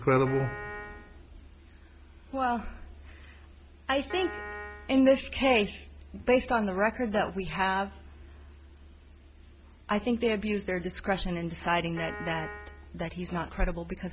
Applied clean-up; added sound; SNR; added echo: none; Piano; 11 dB; none.